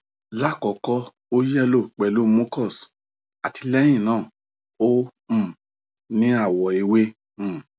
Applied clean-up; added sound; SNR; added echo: none; none; none; none.